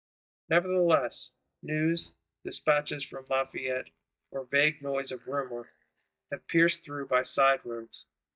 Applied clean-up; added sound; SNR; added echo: neural mask model DeepFilterNet 3.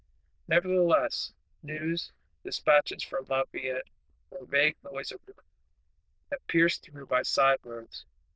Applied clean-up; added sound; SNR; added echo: neural diffusion model UNIVERSE++.